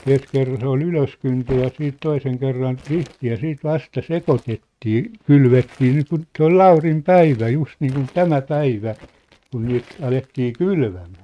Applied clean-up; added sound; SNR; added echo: neural mask model RNNoise.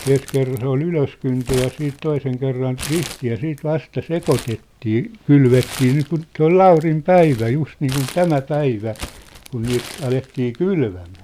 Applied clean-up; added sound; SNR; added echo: none; Crumpling, crinkling; 18 dB; none.